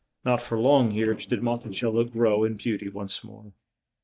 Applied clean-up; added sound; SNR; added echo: neural mask model DeepFilterNet 3.